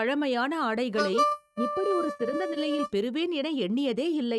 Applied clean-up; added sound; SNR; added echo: neural mask model RNNoise.